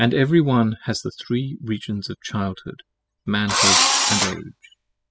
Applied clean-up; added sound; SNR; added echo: classical method spectral subtraction.